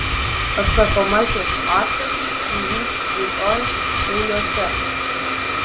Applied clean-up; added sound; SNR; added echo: none; Domestic sounds, home sounds; -3 dB; none.